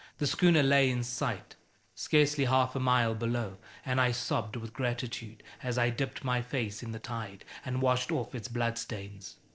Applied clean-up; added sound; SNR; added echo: neural separator model SepFormer DNS4.